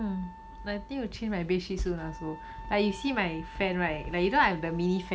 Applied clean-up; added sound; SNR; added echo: none; Wind instrument, woodwind instrument; 18 dB; none.